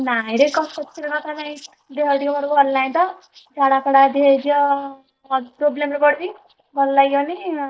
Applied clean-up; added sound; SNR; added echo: neural mask model DeepFilterNet 3.